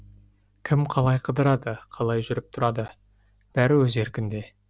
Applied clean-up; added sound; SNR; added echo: none; none; none; none.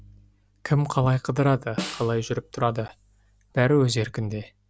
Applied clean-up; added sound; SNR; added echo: none; Snare drum; 12 dB; none.